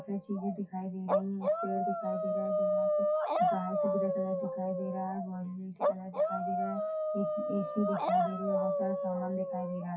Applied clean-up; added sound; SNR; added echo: classical method WPE with log-MMSE.